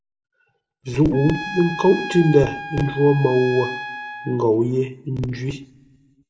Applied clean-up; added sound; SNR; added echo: none; Trumpet; 11 dB; reverberation time 0.7 s.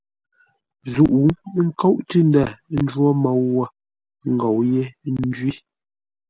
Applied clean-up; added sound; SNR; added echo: none; none; none; none.